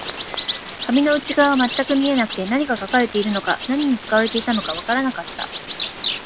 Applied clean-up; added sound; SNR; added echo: none; Bird vocalization, bird call, bird song; 3 dB; none.